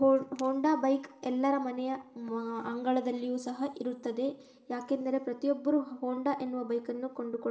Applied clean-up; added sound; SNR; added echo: none; none; none; reverberation time 1.3 s.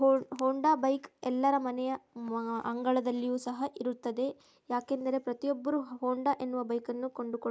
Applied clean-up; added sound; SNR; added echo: none; none; none; none.